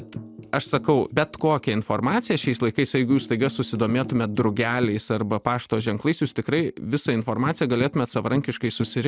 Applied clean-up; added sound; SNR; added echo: none; Tambourine; 15 dB; none.